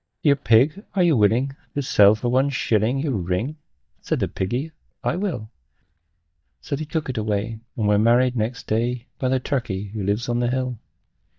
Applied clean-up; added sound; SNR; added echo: neural mask model DeepFilterNet 3.